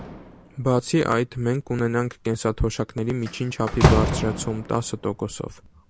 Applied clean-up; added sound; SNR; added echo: none; Slam; 3 dB; none.